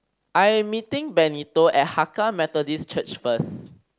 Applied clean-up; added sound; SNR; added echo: none; none; none; none.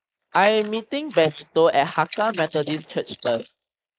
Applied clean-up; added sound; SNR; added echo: neural mask model Resemble Enhance denoiser.